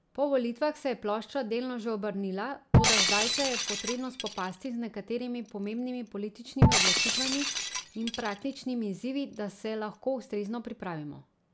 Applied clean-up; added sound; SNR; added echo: none; Shatter; -4 dB; none.